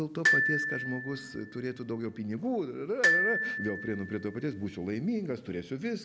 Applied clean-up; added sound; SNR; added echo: none; Glockenspiel; -1 dB; none.